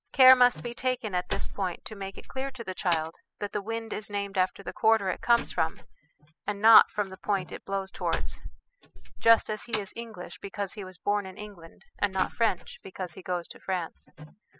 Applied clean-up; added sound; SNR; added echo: classical method spectral subtraction.